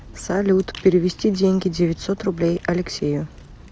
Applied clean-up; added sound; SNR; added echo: none; none; none; none.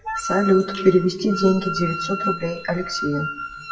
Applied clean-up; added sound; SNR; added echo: classical method WPE with log-MMSE.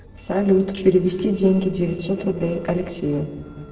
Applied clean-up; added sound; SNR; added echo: neural separator model SepFormer DNS4.